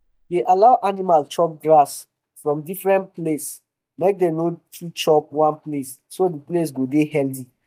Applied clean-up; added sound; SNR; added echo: neural mask model DeepFilterNet 3.